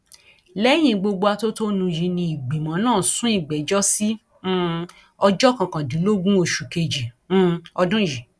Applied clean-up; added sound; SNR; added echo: none; none; none; none.